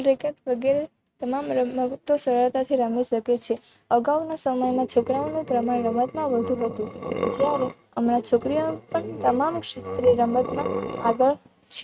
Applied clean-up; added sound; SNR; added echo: neural mask model RNNoise.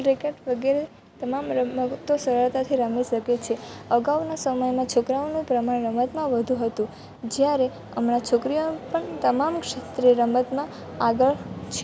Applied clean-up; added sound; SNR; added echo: none; none; none; none.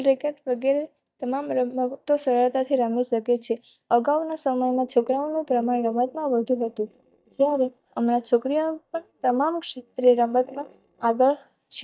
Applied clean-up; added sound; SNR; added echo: neural mask model DeepFilterNet 3.